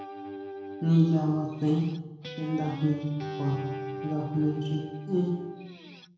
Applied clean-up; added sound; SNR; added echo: none; Guitar; 11 dB; reverberation time 1.0 s.